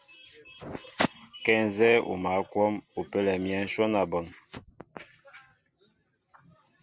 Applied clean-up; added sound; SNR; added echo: none; none; none; none.